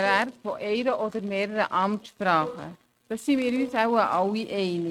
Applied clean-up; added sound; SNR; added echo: neural mask model RNNoise.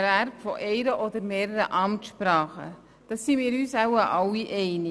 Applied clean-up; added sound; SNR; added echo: none; none; none; none.